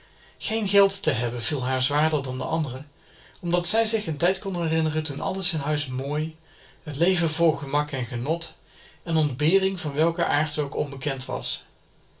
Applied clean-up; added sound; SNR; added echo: none; none; none; reverberation time 0.2 s.